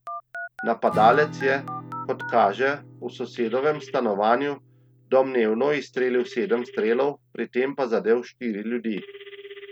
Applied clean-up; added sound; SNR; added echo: none; Acoustic guitar / Strum + Telephone; 14 dB; none.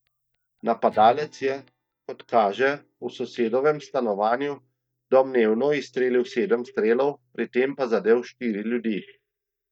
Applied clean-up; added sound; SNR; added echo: neural mask model DeepFilterNet 3.